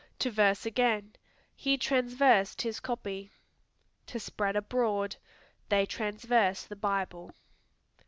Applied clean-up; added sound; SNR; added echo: none; none; none; none.